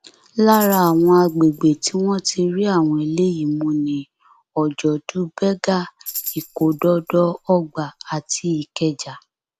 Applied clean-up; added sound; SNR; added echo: none; Tambourine; 16 dB; none.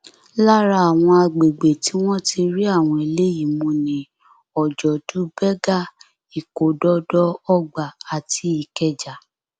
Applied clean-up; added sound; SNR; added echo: none; none; none; none.